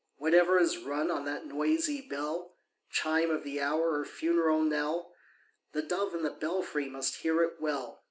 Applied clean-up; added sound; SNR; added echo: none; none; none; none.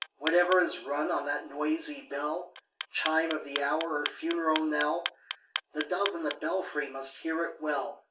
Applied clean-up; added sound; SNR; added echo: none; Clock; 9 dB; reverberation time 0.2 s.